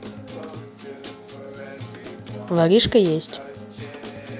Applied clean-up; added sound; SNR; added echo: none; Acoustic guitar; 12 dB; none.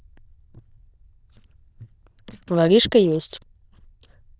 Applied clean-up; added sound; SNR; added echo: neural diffusion model UNIVERSE++.